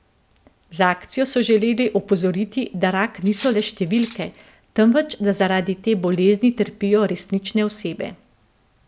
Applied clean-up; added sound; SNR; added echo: none; Cutlery, silverware; 12 dB; none.